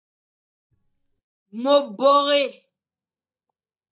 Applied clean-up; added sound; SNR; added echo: neural mask model DeepFilterNet 3.